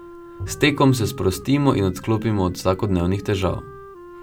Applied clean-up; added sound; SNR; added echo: none; Wind instrument, woodwind instrument + Bowed string instrument; 18 dB; none.